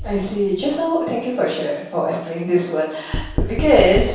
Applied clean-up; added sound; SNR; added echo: none; Knock; 8 dB; reverberation time 0.7 s.